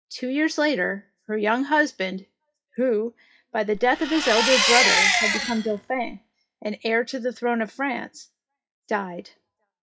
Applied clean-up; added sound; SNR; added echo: classical method WPE with log-MMSE.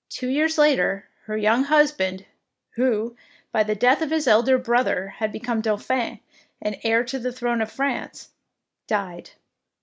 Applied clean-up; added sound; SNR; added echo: none; none; none; none.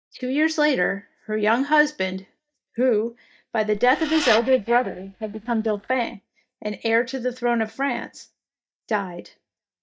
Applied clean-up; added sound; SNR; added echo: neural mask model DeepFilterNet 3.